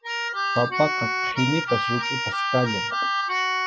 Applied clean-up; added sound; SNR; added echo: classical method Wiener filter.